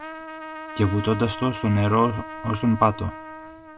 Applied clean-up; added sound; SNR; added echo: none; Trumpet; 12 dB; none.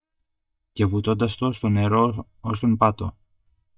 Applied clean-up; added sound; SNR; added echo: neural mask model DeepFilterNet 3.